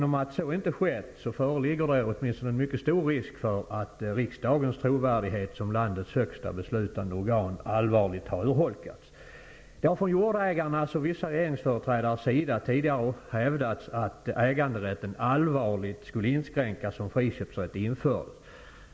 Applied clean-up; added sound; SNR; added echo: none; none; none; none.